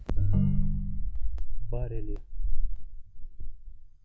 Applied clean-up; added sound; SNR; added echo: classical method log-MMSE.